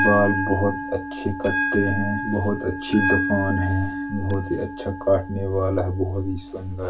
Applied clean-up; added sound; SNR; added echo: none; Bell; 4 dB; reverberation time 0.2 s.